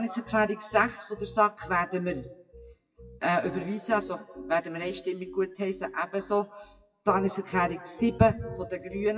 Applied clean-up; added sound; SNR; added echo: classical method WPE with log-MMSE.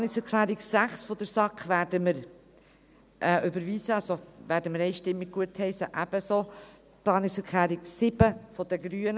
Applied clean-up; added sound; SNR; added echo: none; none; none; none.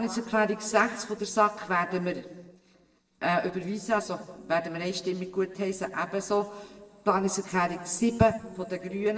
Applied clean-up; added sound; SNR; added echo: neural separator model SepFormer DNS4.